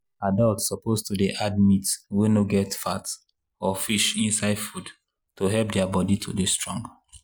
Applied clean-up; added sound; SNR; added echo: none; none; none; none.